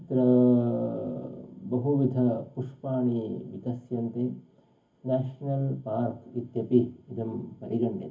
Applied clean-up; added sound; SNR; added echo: none; none; none; reverberation time 0.3 s.